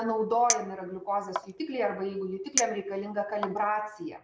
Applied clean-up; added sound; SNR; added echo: none; Chink, clink; 6 dB; none.